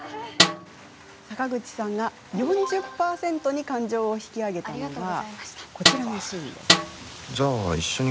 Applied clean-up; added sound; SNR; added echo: none; Snare drum; -4 dB; none.